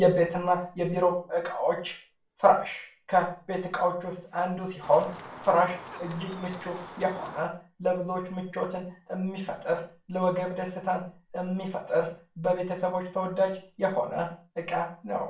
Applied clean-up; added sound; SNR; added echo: none; Chicken, rooster; 13 dB; reverberation time 0.4 s.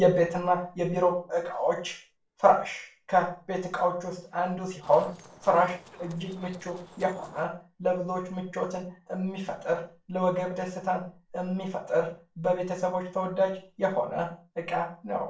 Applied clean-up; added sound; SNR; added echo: neural separator model SepFormer DNS4.